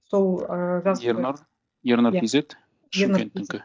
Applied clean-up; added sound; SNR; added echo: neural mask model DeepFilterNet 3.